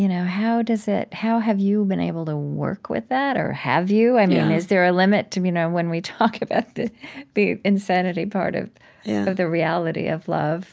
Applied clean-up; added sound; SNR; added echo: none; none; none; none.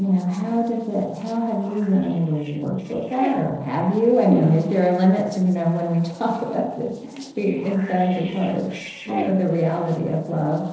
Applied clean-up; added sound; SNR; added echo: neural separator model SepFormer DNS4.